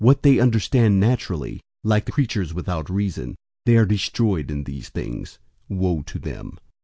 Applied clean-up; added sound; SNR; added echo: none; none; none; none.